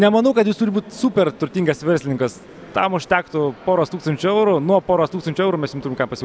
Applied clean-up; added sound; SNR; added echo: none; none; none; none.